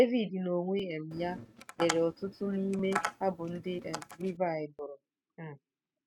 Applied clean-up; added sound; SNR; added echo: neural mask model RNNoise.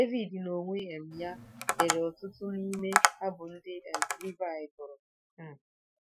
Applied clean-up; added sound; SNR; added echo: classical method Wiener filter.